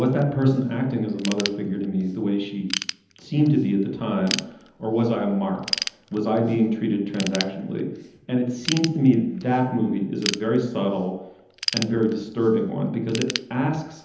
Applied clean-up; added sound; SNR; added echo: none; Ratchet, pawl / Tools; 12 dB; reverberation time 0.9 s.